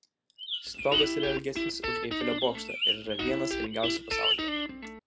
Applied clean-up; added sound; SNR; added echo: none; Guitar + Bird; -3 dB; none.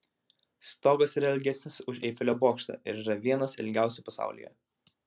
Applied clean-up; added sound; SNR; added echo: none; none; none; none.